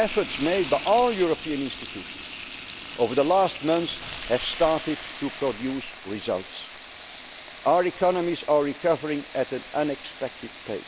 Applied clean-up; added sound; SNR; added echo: none; Frying (food); 13 dB; none.